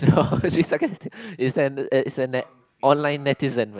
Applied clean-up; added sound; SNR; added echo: none; none; none; none.